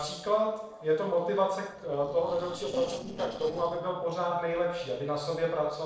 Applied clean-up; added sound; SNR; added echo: neural separator model SepFormer DNS4.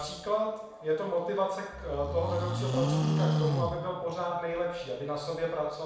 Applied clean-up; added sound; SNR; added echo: none; Livestock, farm animals, working animals; -1 dB; reverberation time 0.7 s.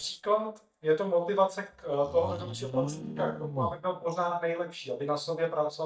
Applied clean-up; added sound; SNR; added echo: neural mask model DeepFilterNet 3.